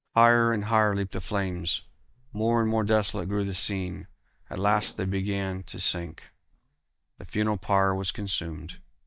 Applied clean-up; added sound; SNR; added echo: neural mask model DeepFilterNet 3.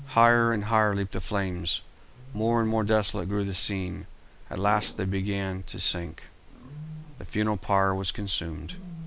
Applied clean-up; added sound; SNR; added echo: none; Wild animals; 19 dB; none.